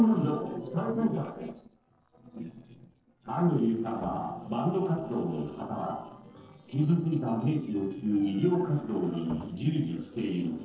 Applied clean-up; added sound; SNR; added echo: neural separator model SepFormer DNS4.